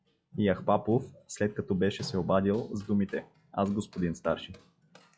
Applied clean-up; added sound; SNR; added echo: classical method log-MMSE.